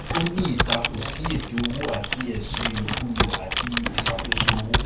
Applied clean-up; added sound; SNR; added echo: none; Computer keyboard; -3 dB; reverberation time 0.3 s.